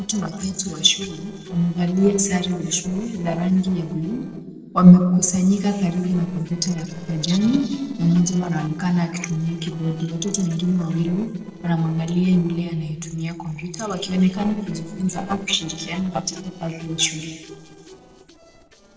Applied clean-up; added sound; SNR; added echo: neural separator model SepFormer DNS4.